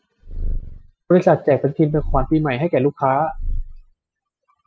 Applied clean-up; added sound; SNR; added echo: classical method spectral subtraction.